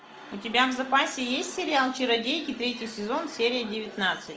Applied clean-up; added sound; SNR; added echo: none; none; none; none.